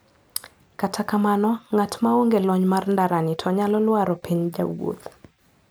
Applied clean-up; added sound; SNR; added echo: none; none; none; none.